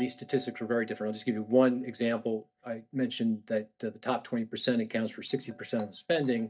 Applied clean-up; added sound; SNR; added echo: neural mask model DeepFilterNet 3.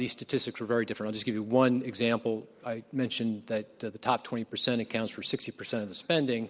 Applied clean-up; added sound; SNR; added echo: none; none; none; none.